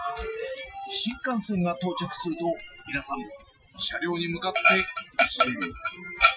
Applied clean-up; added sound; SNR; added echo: classical method Wiener filter.